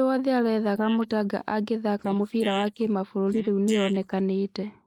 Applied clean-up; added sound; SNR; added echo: neural mask model Resemble Enhance denoiser.